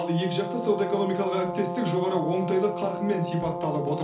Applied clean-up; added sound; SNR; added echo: none; Brass instrument; 6 dB; reverberation time 0.4 s.